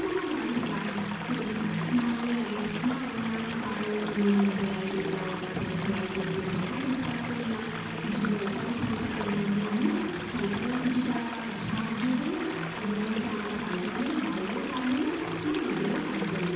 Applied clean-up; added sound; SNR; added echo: none; Stream; 7 dB; reverberation time 1.2 s.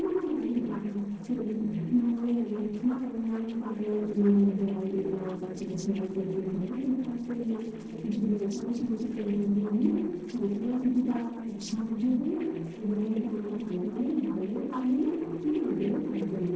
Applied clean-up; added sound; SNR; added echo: neural separator model SepFormer DNS4.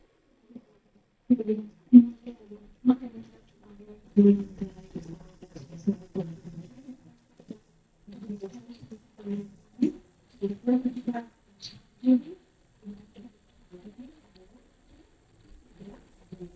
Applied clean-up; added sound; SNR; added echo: neural mask model DeepFilterNet 3.